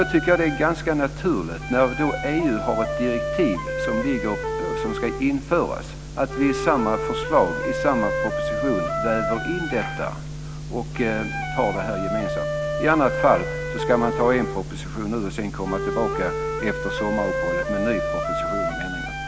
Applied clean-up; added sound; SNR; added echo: none; Wind instrument, woodwind instrument; 4 dB; none.